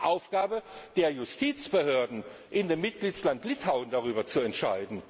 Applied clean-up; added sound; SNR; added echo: none; none; none; none.